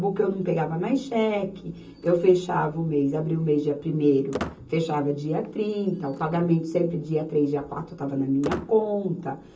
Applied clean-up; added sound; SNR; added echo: none; Squeak; 17 dB; reverberation time 0.2 s.